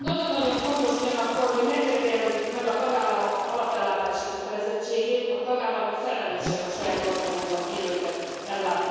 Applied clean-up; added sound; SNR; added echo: none; Toilet flush / Water; 12 dB; reverberation time 2.2 s.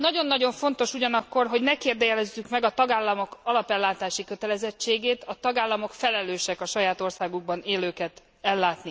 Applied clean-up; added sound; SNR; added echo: none; none; none; none.